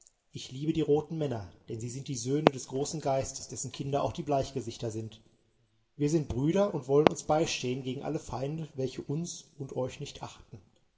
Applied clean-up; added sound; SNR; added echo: none; Fireworks; 7 dB; reverberation time 0.7 s.